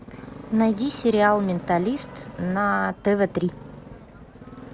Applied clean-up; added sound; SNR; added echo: none; Motorcycle; 16 dB; none.